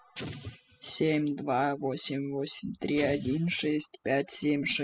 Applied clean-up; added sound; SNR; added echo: classical method spectral subtraction.